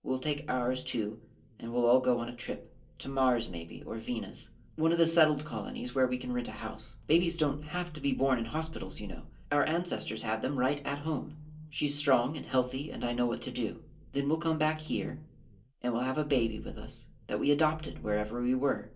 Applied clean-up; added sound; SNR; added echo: none; none; none; reverberation time 0.2 s.